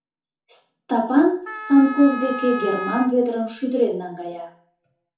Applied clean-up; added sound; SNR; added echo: none; Wind instrument, woodwind instrument; 9 dB; reverberation time 0.7 s.